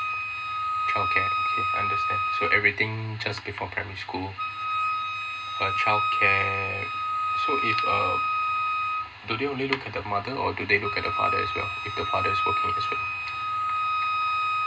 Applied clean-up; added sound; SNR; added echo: none; Wind instrument, woodwind instrument; -2 dB; reverberation time 0.2 s.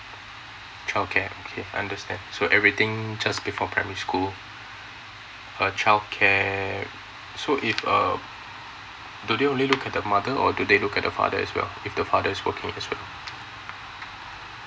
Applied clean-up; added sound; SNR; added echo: none; none; none; none.